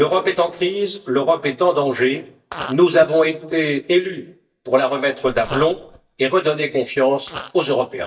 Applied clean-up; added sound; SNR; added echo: neural mask model DeepFilterNet 3.